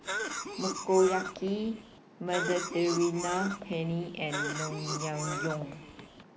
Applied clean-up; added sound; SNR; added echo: none; Cough; 6 dB; none.